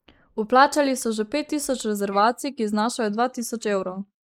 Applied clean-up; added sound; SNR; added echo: neural mask model Resemble Enhance denoiser.